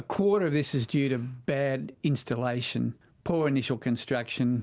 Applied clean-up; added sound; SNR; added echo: none; none; none; none.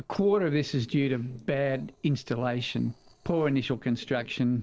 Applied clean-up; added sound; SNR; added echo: neural separator model SepFormer DNS4.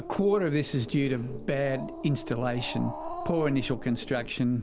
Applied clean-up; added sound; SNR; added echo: none; Growling; 10 dB; none.